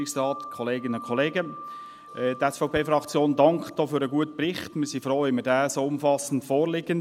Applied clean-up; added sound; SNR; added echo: none; Wind chime; 19 dB; none.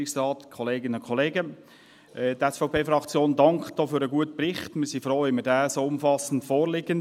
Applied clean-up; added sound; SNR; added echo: none; none; none; none.